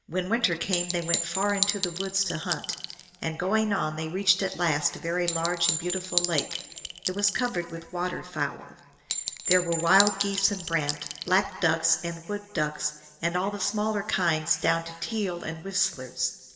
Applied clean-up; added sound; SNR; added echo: none; Chink, clink; 4 dB; reverberation time 1.4 s.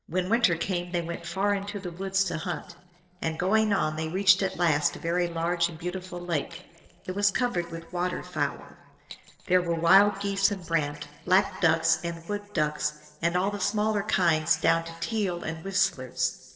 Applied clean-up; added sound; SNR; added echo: neural separator model SepFormer DNS4.